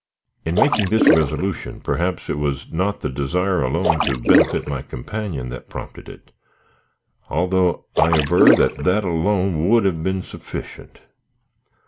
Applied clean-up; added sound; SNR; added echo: none; Splash, splatter; -1 dB; none.